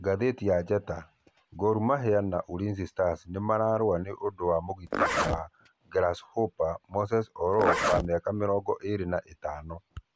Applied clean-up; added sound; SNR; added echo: none; Zipper (clothing); 2 dB; none.